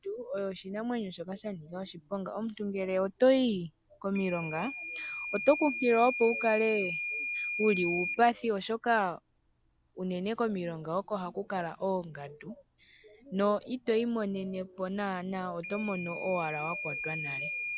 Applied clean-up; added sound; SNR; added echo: none; Microwave oven / Alarm; 9 dB; none.